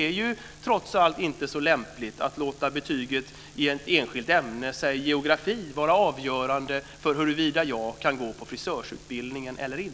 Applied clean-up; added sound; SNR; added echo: none; none; none; none.